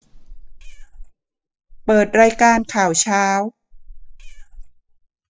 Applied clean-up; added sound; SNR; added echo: classical method spectral subtraction.